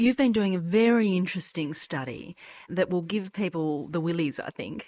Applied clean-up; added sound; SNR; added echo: neural mask model Resemble Enhance denoiser.